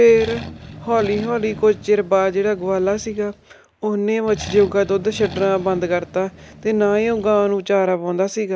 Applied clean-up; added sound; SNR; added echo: none; Accelerating, revving, vroom; 17 dB; none.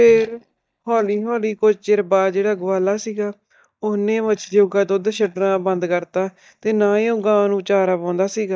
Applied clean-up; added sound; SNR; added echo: neural mask model DeepFilterNet 3.